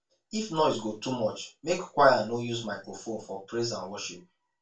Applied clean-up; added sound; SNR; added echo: none; none; none; reverberation time 0.2 s.